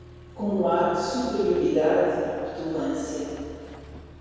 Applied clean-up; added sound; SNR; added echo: none; Accelerating, revving, vroom; 19 dB; reverberation time 2.2 s.